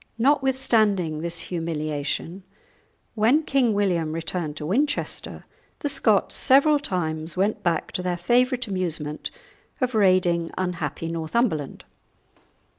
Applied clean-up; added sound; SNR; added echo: none; none; none; none.